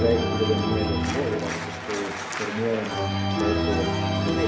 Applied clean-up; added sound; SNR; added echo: none; Organ; -2 dB; reverberation time 0.7 s.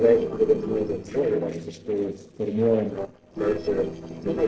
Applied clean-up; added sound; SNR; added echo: neural separator model SepFormer DNS4.